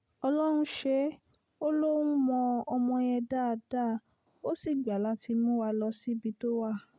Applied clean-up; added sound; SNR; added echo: none; none; none; none.